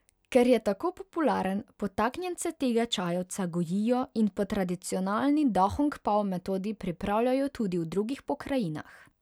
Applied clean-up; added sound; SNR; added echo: none; none; none; none.